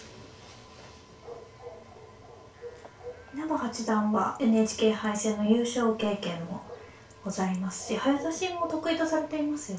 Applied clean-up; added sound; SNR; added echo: none; Bark / Chatter / Chirp, tweet / Livestock, farm animals, working animals; 20 dB; reverberation time 0.2 s.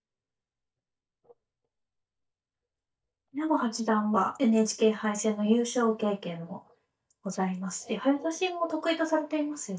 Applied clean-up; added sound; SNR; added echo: neural mask model DeepFilterNet 3.